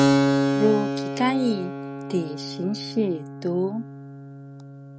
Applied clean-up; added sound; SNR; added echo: none; Keyboard (musical); -1 dB; none.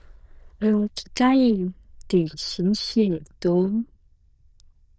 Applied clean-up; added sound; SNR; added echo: neural diffusion model UNIVERSE++.